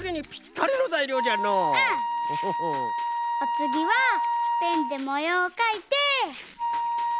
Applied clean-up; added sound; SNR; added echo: none; Wind instrument, woodwind instrument; 1 dB; none.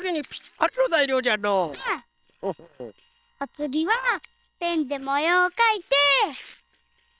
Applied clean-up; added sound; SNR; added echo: neural separator model SepFormer WHAM!.